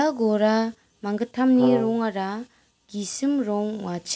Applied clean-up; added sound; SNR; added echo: none; Brass instrument; 6 dB; none.